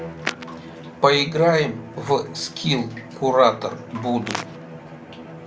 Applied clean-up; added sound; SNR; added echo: none; Bowed string instrument; 15 dB; none.